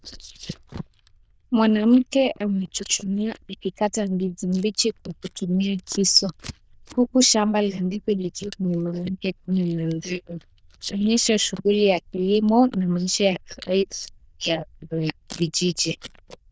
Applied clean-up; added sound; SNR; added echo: neural diffusion model UNIVERSE++.